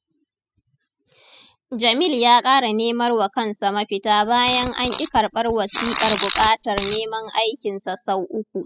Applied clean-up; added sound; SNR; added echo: classical method spectral subtraction.